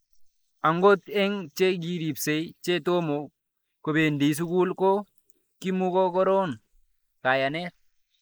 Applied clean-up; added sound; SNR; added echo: neural mask model Resemble Enhance denoiser.